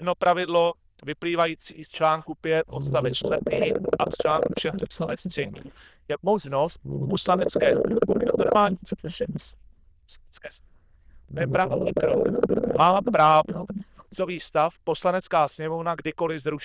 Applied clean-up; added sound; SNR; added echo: neural diffusion model UNIVERSE++.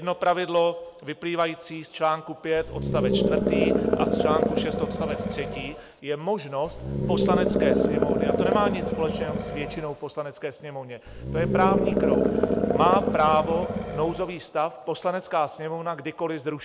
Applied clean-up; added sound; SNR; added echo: none; Animal; -3 dB; none.